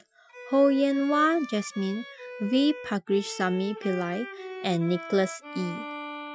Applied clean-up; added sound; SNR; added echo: classical method Wiener filter.